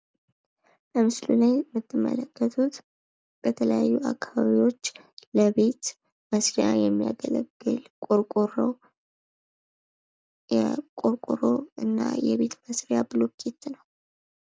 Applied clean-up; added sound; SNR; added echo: none; none; none; none.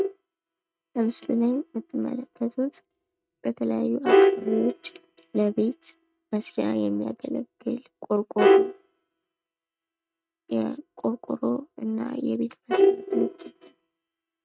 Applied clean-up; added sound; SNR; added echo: neural mask model RNNoise.